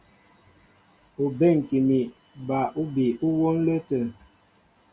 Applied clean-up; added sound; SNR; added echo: none; none; none; none.